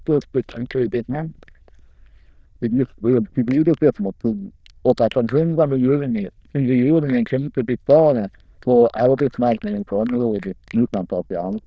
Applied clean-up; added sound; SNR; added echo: neural diffusion model UNIVERSE++.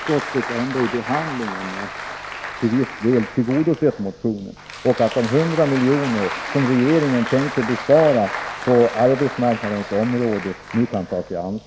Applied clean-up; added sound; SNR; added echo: none; Applause; 10 dB; none.